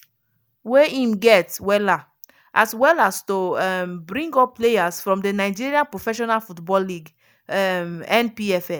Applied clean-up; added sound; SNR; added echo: none; none; none; none.